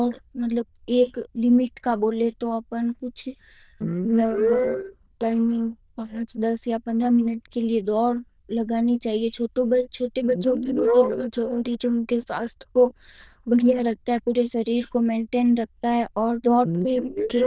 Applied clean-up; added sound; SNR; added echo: neural diffusion model UNIVERSE++.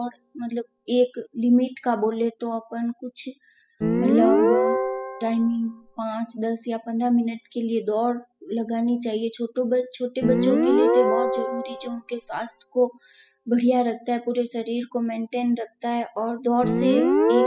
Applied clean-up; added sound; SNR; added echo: classical method spectral subtraction.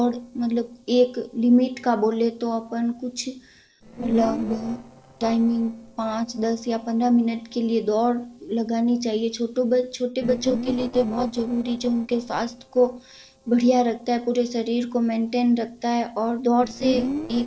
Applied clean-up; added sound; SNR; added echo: neural separator model SepFormer DNS4.